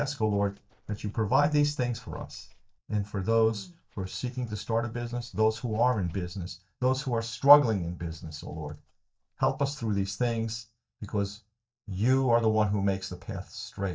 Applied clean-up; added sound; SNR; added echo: neural mask model DeepFilterNet 3.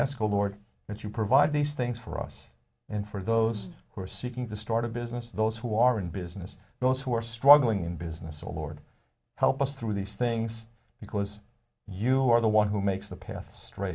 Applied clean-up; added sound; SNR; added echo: none; none; none; none.